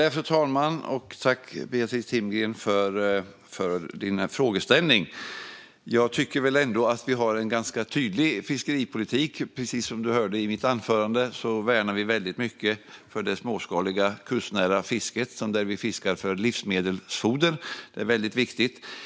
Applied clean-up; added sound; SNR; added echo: none; none; none; none.